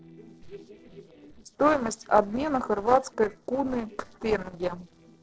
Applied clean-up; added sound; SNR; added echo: neural separator model SepFormer DNS4.